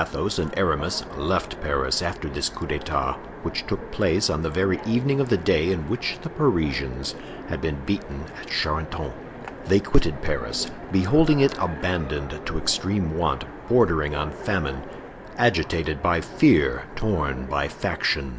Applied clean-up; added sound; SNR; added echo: none; Train; 13 dB; none.